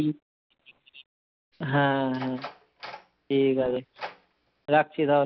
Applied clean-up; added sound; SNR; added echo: none; Door; 17 dB; none.